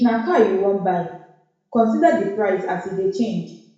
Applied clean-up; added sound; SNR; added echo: none; none; none; reverberation time 0.6 s.